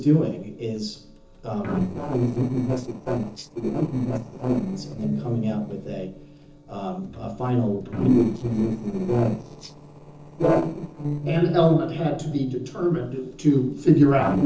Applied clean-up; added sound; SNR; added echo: neural separator model SepFormer DNS4.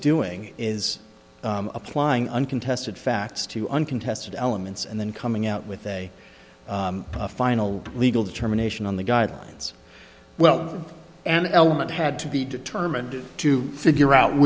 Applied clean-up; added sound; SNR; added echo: none; none; none; none.